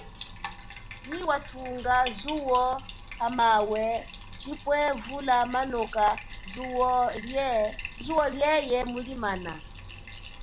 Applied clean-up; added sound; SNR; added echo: none; Bathtub (filling or washing); 13 dB; none.